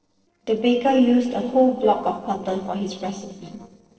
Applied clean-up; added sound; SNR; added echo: neural separator model SepFormer DNS4.